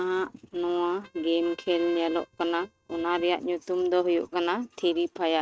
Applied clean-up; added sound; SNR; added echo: neural mask model RNNoise.